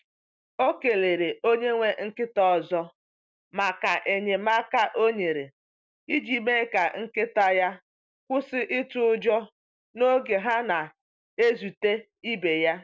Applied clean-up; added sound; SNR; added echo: none; none; none; none.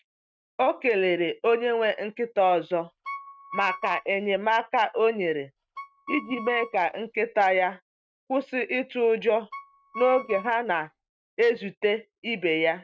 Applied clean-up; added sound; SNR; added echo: neural mask model RNNoise.